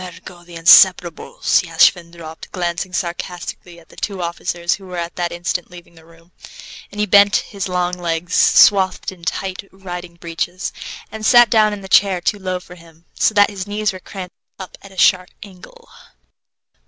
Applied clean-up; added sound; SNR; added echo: none; none; none; none.